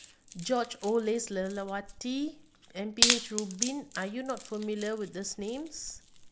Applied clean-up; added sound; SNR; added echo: none; Wood; 2 dB; none.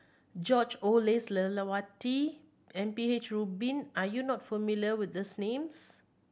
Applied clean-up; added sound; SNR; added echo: none; none; none; none.